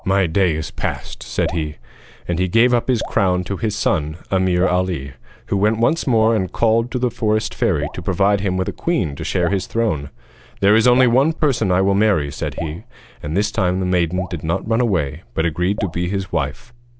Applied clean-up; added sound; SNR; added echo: none; Drip; 18 dB; none.